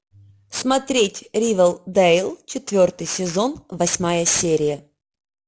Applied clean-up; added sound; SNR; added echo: none; none; none; none.